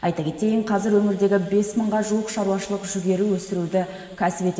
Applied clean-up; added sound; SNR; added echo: none; none; none; reverberation time 2.8 s.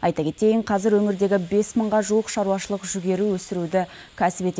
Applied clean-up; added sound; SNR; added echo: none; none; none; none.